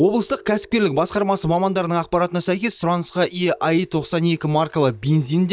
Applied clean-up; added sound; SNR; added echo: neural mask model DeepFilterNet 3.